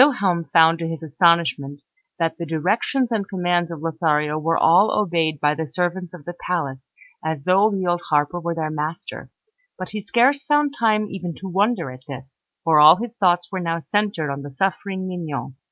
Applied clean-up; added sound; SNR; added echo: none; none; none; none.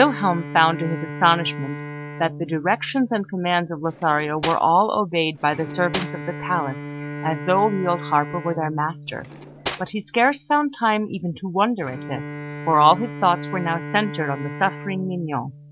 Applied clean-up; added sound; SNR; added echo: none; Cutlery, silverware + Bowed string instrument; 11 dB; none.